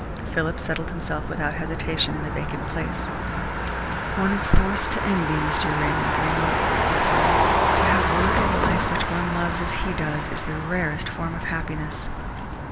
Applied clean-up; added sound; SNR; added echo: none; Motor vehicle (road); -3 dB; none.